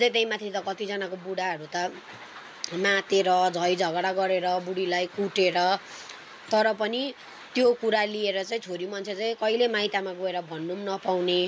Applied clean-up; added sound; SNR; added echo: none; none; none; none.